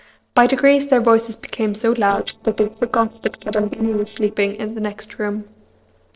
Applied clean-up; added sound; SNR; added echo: neural separator model SepFormer DNS4.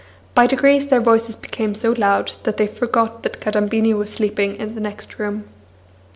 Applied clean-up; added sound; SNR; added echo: none; none; none; none.